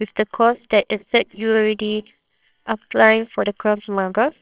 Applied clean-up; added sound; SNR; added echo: neural separator model SepFormer WHAMR!.